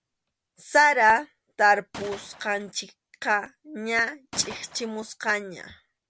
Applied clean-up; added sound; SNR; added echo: none; Gunshot, gunfire; 16 dB; none.